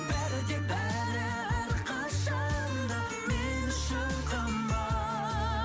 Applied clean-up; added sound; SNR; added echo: none; none; none; none.